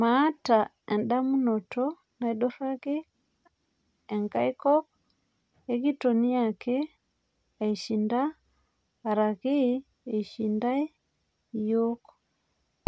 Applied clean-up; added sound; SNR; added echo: none; none; none; none.